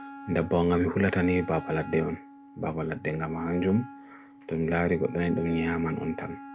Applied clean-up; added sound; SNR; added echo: none; Wind instrument, woodwind instrument; 16 dB; none.